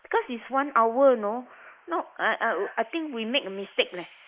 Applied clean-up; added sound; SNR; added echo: neural mask model Resemble Enhance denoiser.